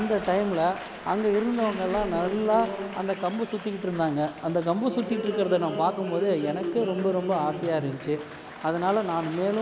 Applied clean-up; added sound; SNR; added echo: none; Applause; 9 dB; none.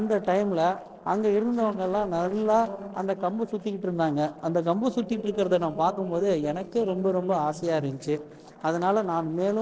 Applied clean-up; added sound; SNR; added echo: neural separator model SepFormer DNS4.